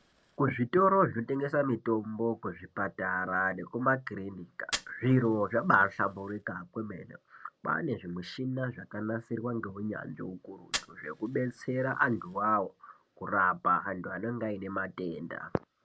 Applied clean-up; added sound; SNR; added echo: none; Fire; 19 dB; none.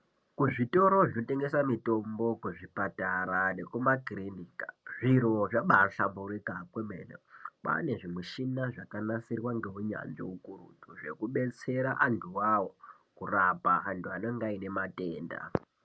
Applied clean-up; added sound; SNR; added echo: none; none; none; none.